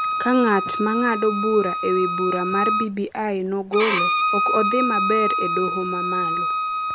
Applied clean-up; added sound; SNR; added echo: none; Bowed string instrument; 0 dB; none.